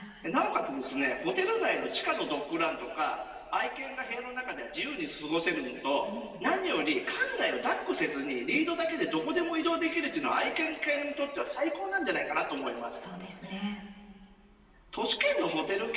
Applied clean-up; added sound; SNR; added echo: none; none; none; reverberation time 2.3 s.